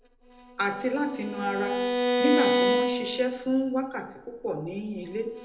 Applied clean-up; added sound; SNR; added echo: none; Bowed string instrument; -1 dB; reverberation time 0.7 s.